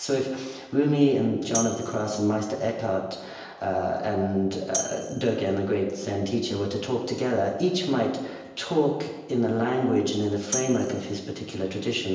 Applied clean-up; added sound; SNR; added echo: none; Tambourine; 9 dB; reverberation time 1.0 s.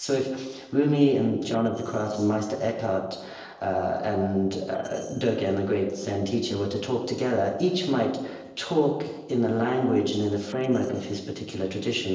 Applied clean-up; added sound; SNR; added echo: neural separator model SepFormer DNS4.